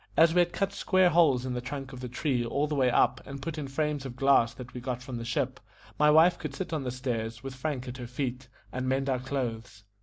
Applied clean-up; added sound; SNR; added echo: none; none; none; none.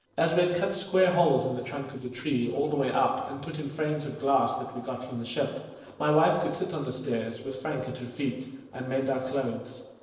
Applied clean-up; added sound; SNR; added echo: neural separator model SepFormer DNS4.